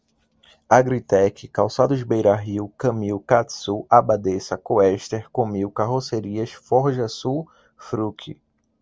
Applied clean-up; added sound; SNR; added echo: none; none; none; none.